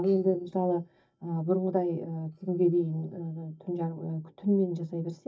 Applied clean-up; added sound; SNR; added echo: neural mask model DeepFilterNet 3.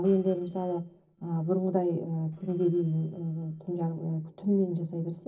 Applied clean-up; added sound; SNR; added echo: neural separator model SepFormer DNS4.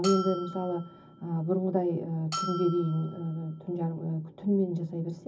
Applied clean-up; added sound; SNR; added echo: none; Bell; 11 dB; reverberation time 0.4 s.